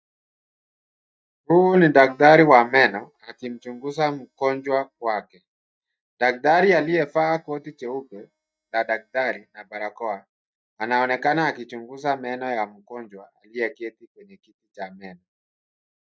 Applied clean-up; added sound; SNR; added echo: neural mask model DeepFilterNet 3.